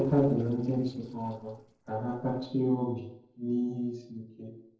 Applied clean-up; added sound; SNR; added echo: neural separator model SepFormer DNS4.